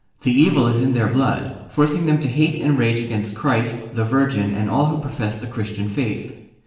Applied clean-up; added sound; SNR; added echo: none; none; none; reverberation time 0.9 s.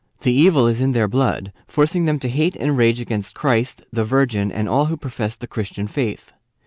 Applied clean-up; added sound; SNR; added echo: none; none; none; none.